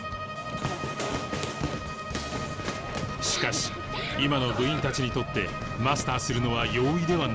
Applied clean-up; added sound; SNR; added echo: none; Motor vehicle (road) + Bowed string instrument; 6 dB; none.